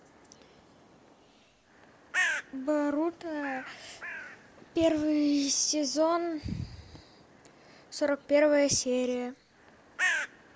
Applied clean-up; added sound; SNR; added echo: none; Bird; 9 dB; none.